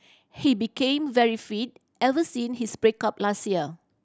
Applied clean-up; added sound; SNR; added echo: none; none; none; none.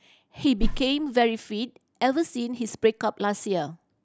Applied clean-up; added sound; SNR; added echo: none; Whoosh, swoosh, swish; -1 dB; none.